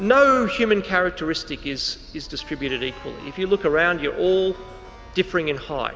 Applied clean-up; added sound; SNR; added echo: none; Keyboard (musical); 20 dB; none.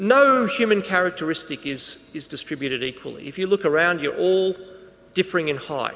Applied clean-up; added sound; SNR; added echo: none; none; none; none.